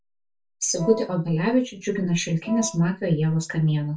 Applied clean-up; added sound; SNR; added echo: none; Wind instrument, woodwind instrument; 14 dB; reverberation time 0.2 s.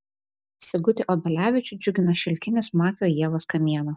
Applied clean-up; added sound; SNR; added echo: none; none; none; none.